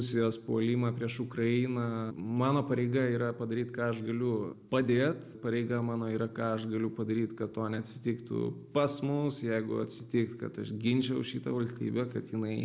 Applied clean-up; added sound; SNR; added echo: none; none; none; none.